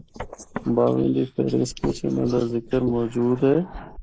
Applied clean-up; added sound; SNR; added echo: neural mask model Resemble Enhance denoiser.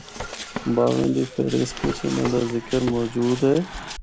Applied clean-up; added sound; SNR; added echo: none; Walk, footsteps + Drawer open or close; 11 dB; none.